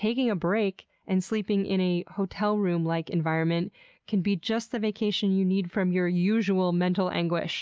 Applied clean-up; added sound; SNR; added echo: none; none; none; none.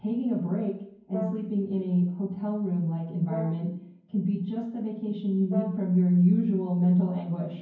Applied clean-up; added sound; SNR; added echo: none; Brass instrument; 15 dB; reverberation time 0.9 s.